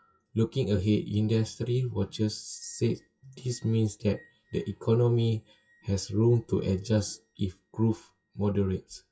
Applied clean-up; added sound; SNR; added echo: classical method WPE with log-MMSE.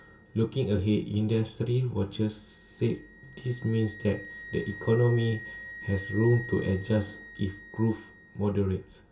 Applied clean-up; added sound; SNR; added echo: none; Wind instrument, woodwind instrument; 17 dB; reverberation time 0.2 s.